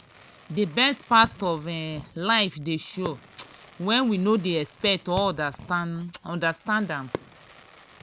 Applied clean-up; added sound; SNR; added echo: none; Fireworks; 17 dB; none.